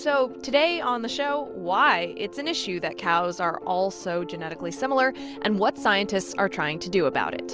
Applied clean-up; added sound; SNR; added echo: none; none; none; none.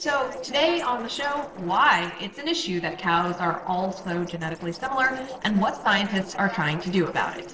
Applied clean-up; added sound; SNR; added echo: neural separator model SepFormer DNS4.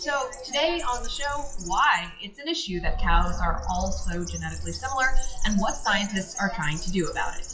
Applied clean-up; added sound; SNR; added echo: classical method WPE with log-MMSE.